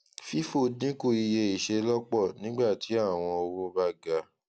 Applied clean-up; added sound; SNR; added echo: none; none; none; none.